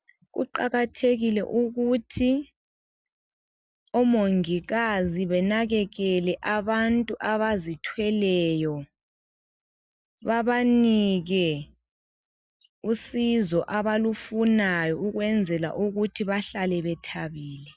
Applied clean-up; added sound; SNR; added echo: none; none; none; none.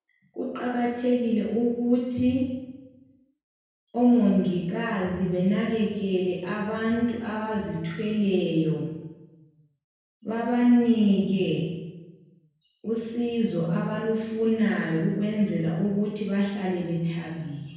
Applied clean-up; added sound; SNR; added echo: none; none; none; reverberation time 1.0 s.